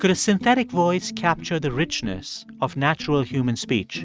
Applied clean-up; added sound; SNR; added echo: neural mask model RNNoise.